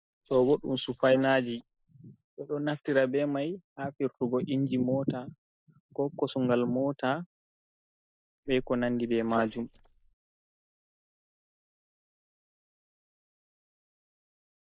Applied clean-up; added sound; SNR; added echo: neural mask model Resemble Enhance denoiser.